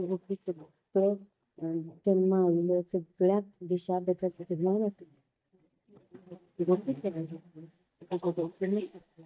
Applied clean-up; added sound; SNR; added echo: neural mask model DeepFilterNet 3.